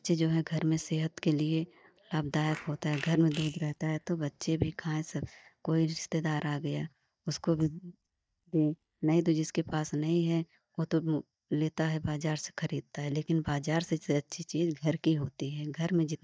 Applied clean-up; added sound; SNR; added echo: neural mask model DeepFilterNet 3.